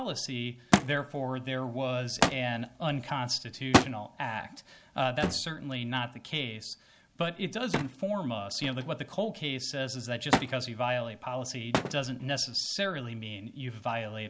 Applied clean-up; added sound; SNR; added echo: none; Thump, thud; 2 dB; none.